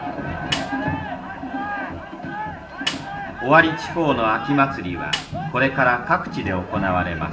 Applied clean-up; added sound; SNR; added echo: none; Snare drum; 11 dB; reverberation time 0.6 s.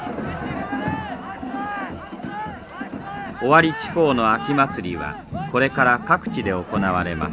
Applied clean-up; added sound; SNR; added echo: none; none; none; none.